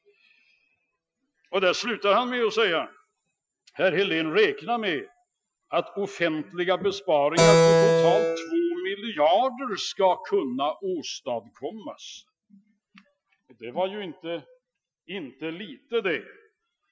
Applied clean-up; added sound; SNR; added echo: classical method Wiener filter.